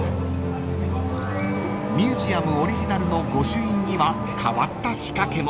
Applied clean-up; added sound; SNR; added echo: none; Race car, auto racing / Accelerating, revving, vroom; 5 dB; none.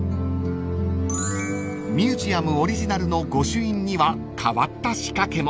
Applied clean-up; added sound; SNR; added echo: none; none; none; none.